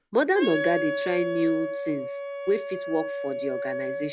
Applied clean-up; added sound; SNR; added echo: none; Wind instrument, woodwind instrument; 4 dB; none.